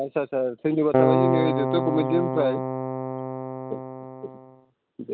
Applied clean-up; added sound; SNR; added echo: none; Keyboard (musical); -2 dB; none.